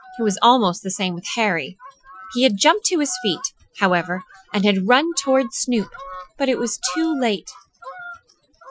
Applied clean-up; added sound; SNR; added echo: classical method Wiener filter.